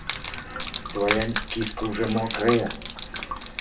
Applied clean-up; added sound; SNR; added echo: none; Gurgling / Liquid; 5 dB; reverberation time 0.2 s.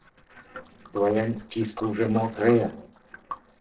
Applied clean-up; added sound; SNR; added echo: neural separator model SepFormer DNS4.